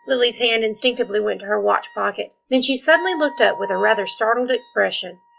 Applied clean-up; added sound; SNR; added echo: classical method log-MMSE.